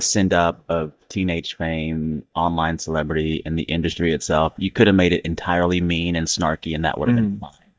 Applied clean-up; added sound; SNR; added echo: neural mask model DeepFilterNet 3.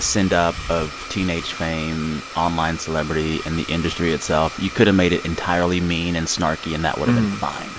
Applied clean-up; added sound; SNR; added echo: none; Domestic sounds, home sounds; 13 dB; none.